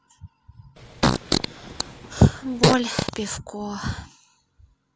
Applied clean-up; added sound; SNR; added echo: none; Fart; -2 dB; none.